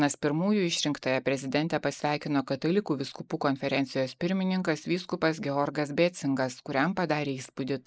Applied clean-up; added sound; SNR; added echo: neural mask model Resemble Enhance denoiser.